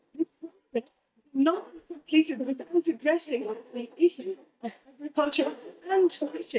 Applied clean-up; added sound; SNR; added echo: neural mask model DeepFilterNet 3.